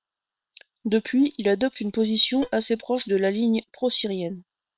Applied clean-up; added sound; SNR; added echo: neural separator model SepFormer WHAM!.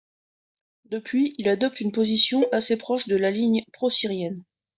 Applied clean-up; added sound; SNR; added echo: neural mask model DeepFilterNet 3.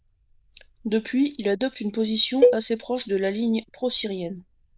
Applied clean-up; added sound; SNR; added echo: neural diffusion model UNIVERSE++.